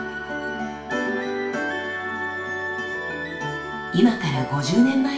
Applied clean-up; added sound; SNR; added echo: none; none; none; reverberation time 0.9 s.